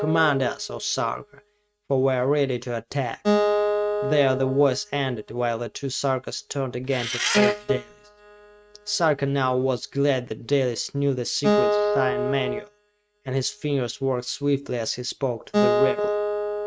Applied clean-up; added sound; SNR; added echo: neural mask model RNNoise.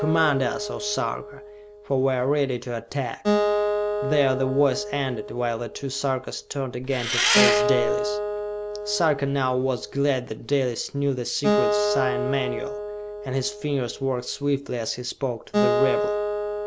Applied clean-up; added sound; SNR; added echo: none; Engine + Acoustic guitar; 1 dB; none.